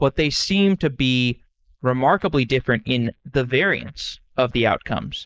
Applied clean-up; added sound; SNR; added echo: neural mask model Resemble Enhance denoiser.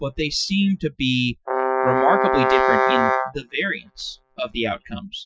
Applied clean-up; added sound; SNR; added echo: classical method Wiener filter.